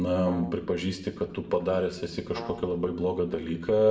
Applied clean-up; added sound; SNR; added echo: none; Brass instrument; 13 dB; reverberation time 0.7 s.